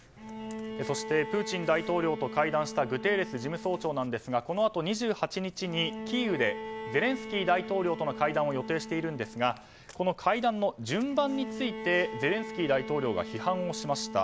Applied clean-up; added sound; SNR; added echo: none; Bowed string instrument; 11 dB; none.